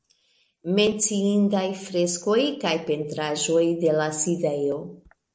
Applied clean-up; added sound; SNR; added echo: none; none; none; none.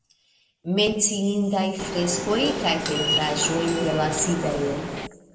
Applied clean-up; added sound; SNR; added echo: none; Subway, metro, underground; 4 dB; reverberation time 1.6 s.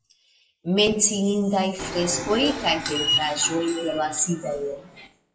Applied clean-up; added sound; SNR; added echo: classical method WPE with log-MMSE.